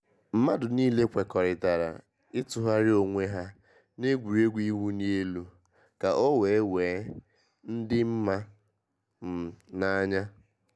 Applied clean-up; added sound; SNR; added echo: none; none; none; none.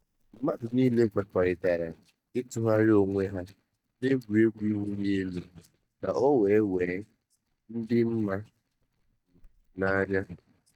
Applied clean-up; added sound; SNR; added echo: neural mask model DeepFilterNet 3.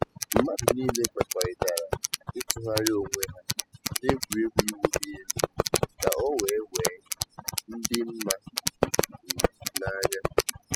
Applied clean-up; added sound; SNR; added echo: classical method spectral subtraction.